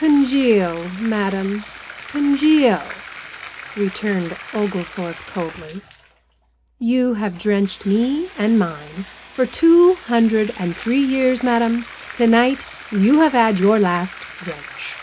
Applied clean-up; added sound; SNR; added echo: none; Bathtub (filling or washing); 16 dB; reverberation time 0.3 s.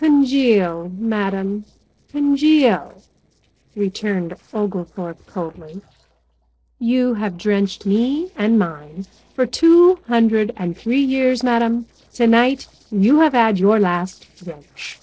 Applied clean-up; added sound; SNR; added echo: neural separator model SepFormer DNS4.